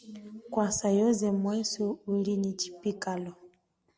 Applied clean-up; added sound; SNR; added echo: none; none; none; none.